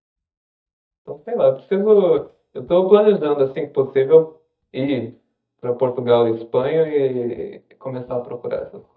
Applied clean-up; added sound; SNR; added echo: neural mask model DeepFilterNet 3.